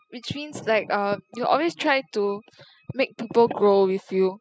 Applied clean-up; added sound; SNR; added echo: classical method spectral subtraction.